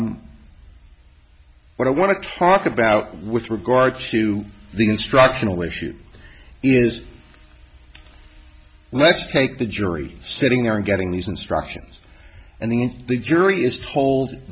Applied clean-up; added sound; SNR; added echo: none; none; none; none.